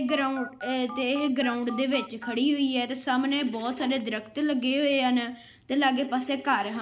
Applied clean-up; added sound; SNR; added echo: none; Telephone; 18 dB; none.